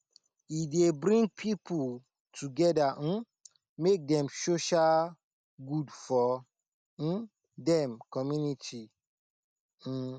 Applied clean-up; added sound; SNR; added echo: none; none; none; none.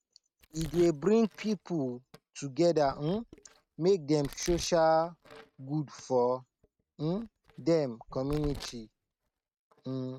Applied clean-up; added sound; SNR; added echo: neural mask model RNNoise.